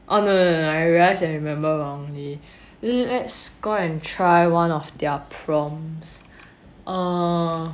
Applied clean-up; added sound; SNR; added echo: none; none; none; none.